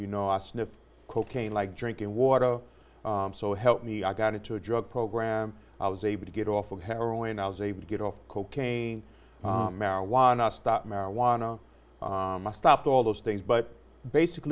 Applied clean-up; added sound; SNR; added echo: none; none; none; none.